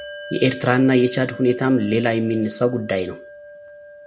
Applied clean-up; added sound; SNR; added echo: none; Bell; 17 dB; none.